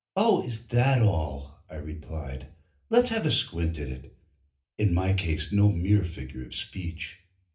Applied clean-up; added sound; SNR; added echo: none; none; none; reverberation time 0.3 s.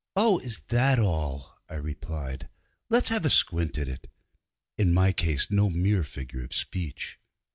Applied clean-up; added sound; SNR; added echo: none; none; none; none.